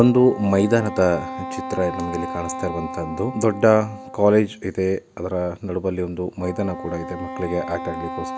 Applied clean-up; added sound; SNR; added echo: none; Wind instrument, woodwind instrument; 11 dB; none.